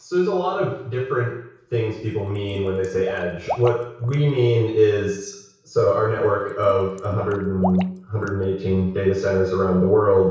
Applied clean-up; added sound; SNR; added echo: none; Water / Liquid; 16 dB; reverberation time 0.6 s.